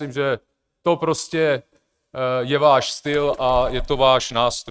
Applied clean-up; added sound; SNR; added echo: neural mask model RNNoise.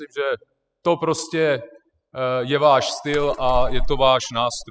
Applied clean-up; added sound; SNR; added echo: classical method spectral subtraction.